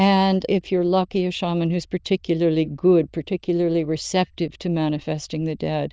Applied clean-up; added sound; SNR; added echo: neural diffusion model UNIVERSE++.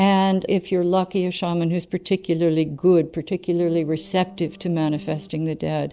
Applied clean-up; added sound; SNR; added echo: neural separator model SepFormer DNS4.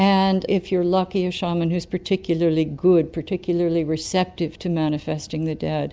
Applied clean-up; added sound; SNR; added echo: none; none; none; none.